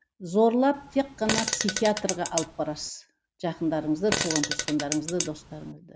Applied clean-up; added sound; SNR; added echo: none; Fart; 5 dB; none.